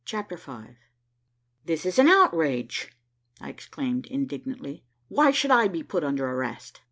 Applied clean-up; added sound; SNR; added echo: none; none; none; none.